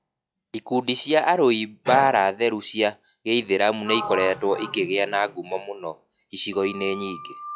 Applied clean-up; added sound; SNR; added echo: classical method log-MMSE.